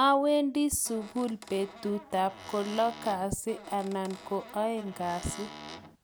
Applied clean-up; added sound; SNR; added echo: none; Squeak / Cupboard open or close; 16 dB; none.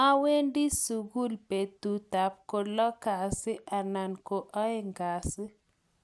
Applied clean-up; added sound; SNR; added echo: none; none; none; none.